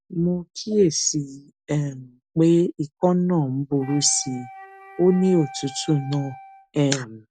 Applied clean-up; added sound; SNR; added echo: none; Wind instrument, woodwind instrument; 18 dB; none.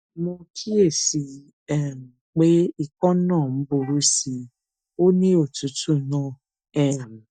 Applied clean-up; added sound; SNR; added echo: neural mask model DeepFilterNet 3.